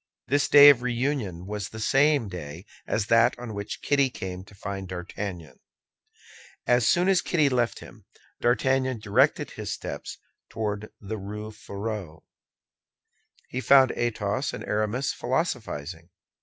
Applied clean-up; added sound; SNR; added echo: none; none; none; none.